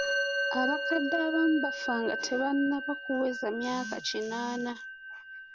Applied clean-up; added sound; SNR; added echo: none; Musical instrument; 3 dB; none.